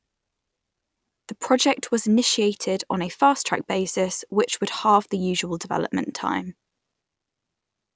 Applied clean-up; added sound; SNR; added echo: none; none; none; none.